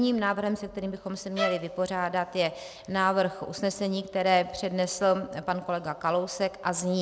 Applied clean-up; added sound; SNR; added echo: none; Bowed string instrument; 7 dB; none.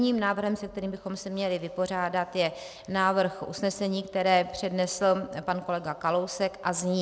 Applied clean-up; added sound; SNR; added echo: none; none; none; none.